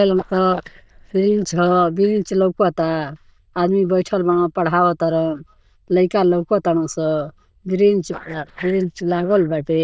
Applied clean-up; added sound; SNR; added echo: neural diffusion model UNIVERSE++.